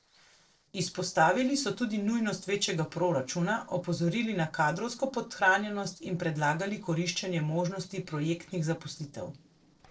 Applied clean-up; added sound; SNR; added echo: neural separator model SepFormer DNS4.